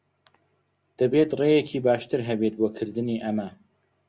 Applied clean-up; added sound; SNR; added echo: none; none; none; none.